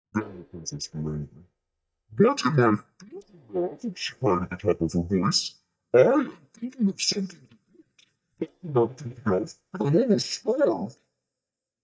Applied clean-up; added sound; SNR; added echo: neural mask model DeepFilterNet 3.